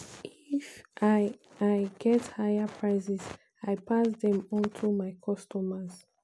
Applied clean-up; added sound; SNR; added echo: none; none; none; none.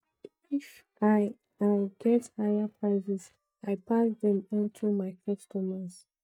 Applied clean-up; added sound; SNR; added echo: neural mask model DeepFilterNet 3.